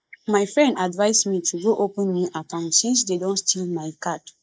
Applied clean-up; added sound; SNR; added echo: neural mask model Resemble Enhance denoiser.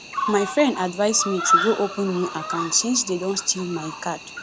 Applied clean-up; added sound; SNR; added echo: none; Cricket; 5 dB; none.